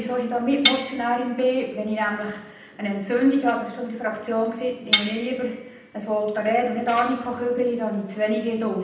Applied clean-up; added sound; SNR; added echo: none; Cutlery, silverware; 3 dB; reverberation time 0.8 s.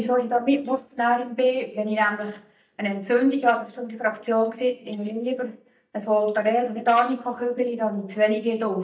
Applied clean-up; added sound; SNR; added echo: neural mask model DeepFilterNet 3.